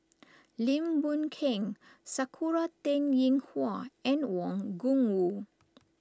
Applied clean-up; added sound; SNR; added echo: none; none; none; none.